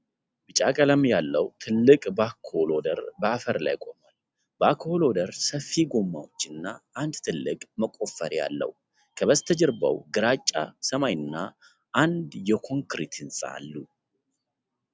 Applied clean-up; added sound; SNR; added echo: none; none; none; none.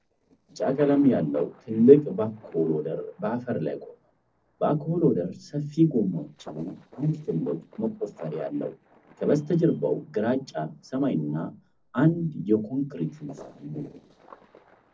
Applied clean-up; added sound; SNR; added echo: neural separator model SepFormer DNS4.